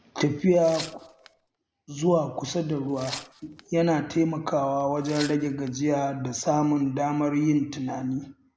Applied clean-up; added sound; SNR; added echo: none; Tearing; 16 dB; none.